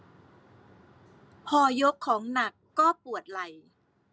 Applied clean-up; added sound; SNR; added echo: none; none; none; none.